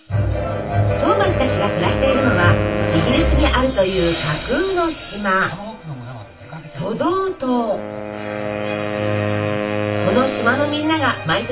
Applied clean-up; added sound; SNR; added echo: none; Wind instrument, woodwind instrument; 6 dB; reverberation time 0.2 s.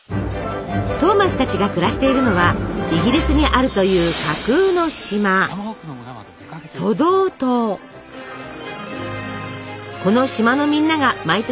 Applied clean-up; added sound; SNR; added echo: none; none; none; none.